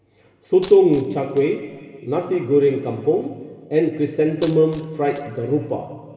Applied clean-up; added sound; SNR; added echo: none; Coin (dropping); 12 dB; reverberation time 1.8 s.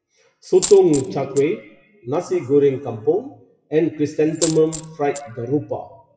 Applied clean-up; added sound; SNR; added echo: classical method WPE with log-MMSE.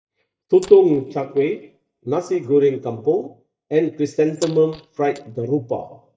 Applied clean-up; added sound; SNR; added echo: neural mask model DeepFilterNet 3.